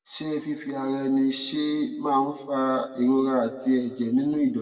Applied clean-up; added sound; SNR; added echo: none; none; none; reverberation time 1.3 s.